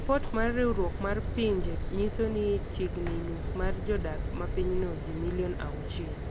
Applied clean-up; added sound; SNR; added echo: none; Fire; 0 dB; none.